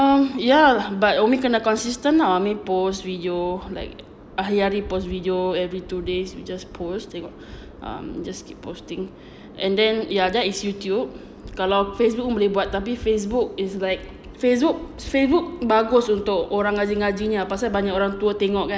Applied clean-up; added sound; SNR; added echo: none; none; none; none.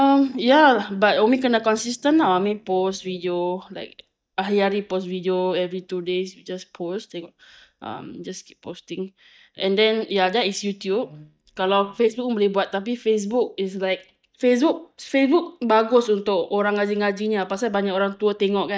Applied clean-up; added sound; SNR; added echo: neural mask model DeepFilterNet 3.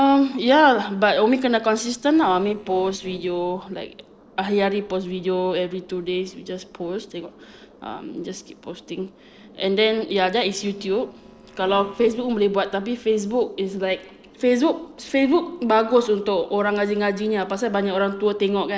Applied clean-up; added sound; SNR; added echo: neural separator model SepFormer DNS4.